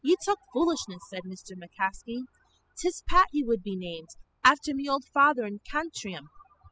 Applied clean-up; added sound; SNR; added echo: classical method spectral subtraction.